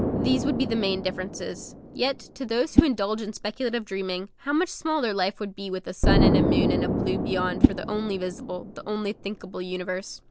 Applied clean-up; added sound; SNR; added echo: none; Whoosh, swoosh, swish + Explosion; -1 dB; none.